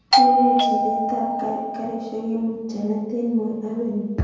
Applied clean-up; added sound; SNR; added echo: none; Doorbell; -4 dB; reverberation time 1.2 s.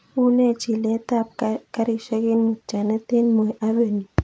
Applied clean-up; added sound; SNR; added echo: none; none; none; none.